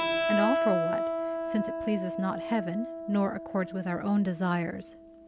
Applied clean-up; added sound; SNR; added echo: none; Keyboard (musical); 1 dB; none.